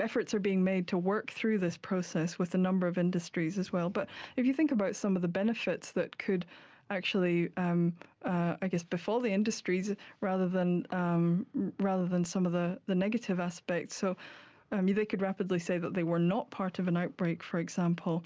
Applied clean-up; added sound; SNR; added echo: none; none; none; none.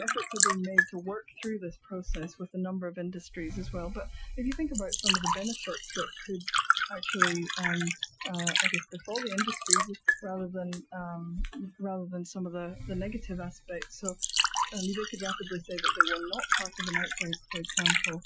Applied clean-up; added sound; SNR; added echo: classical method Wiener filter.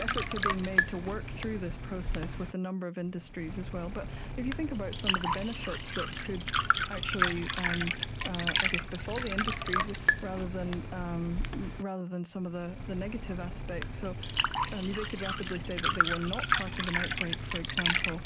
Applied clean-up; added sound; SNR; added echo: none; Liquid; -5 dB; none.